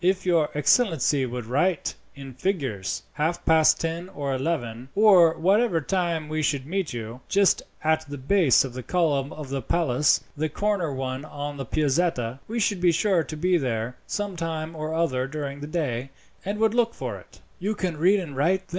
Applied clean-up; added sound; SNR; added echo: none; none; none; none.